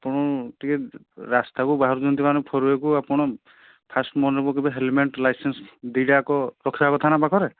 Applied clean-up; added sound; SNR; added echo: none; none; none; none.